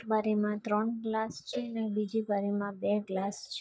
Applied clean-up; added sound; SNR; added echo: neural mask model DeepFilterNet 3.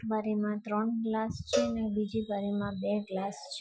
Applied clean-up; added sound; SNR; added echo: classical method Wiener filter.